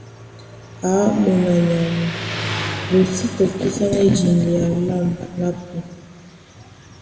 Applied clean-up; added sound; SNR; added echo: none; Motorcycle; 12 dB; reverberation time 1.8 s.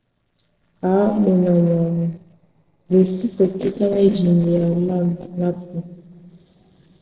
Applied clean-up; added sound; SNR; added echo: neural separator model SepFormer DNS4.